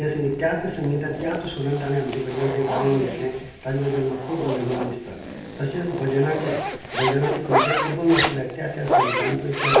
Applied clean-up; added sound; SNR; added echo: none; Zipper (clothing); 2 dB; reverberation time 0.9 s.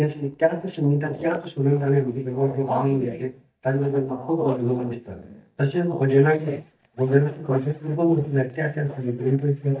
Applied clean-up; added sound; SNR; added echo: neural mask model DeepFilterNet 3.